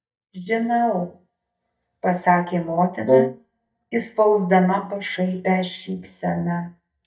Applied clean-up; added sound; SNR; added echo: neural mask model DeepFilterNet 3.